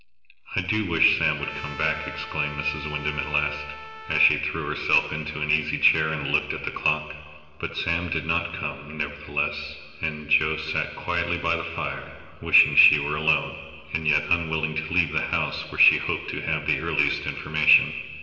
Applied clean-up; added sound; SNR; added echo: none; Trumpet; 14 dB; reverberation time 2.9 s.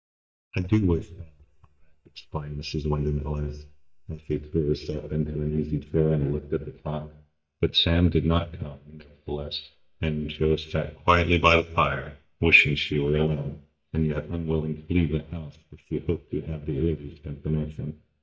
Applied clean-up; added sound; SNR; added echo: neural mask model DeepFilterNet 3.